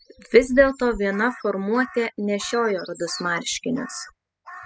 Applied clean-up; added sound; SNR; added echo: classical method spectral subtraction.